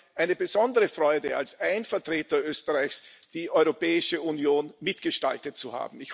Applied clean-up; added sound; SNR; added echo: none; none; none; none.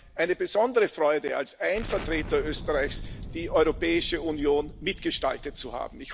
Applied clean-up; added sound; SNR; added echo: none; Explosion; 12 dB; none.